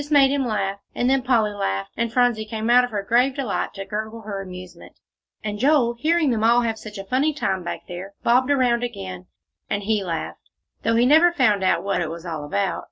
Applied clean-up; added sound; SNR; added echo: none; none; none; none.